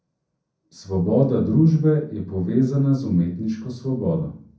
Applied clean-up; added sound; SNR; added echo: none; none; none; reverberation time 0.6 s.